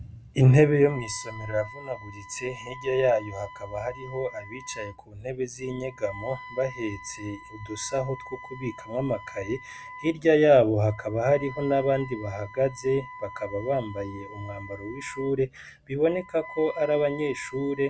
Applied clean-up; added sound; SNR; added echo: none; Wind instrument, woodwind instrument; 17 dB; none.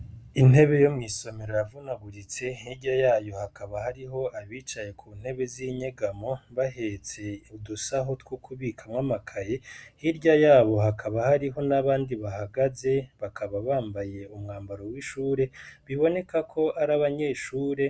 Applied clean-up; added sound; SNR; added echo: none; none; none; none.